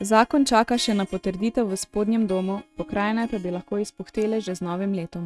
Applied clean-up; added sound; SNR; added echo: neural mask model RNNoise.